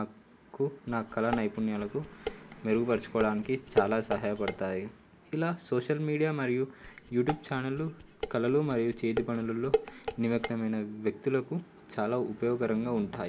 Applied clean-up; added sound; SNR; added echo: none; Dishes, pots, and pans; 6 dB; none.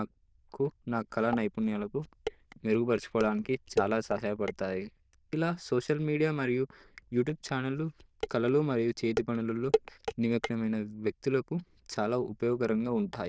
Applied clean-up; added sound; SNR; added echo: neural diffusion model UNIVERSE++.